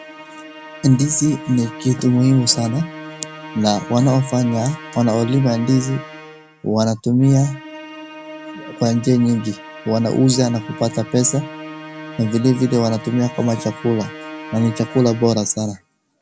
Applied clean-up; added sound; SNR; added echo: none; Musical instrument; 16 dB; none.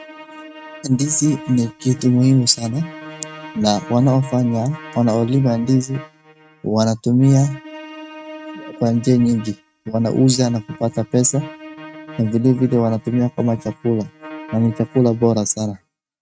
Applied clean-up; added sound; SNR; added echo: neural mask model RNNoise.